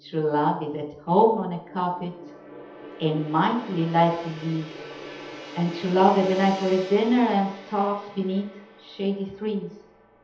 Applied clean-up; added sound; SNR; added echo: none; Gong; 17 dB; reverberation time 0.8 s.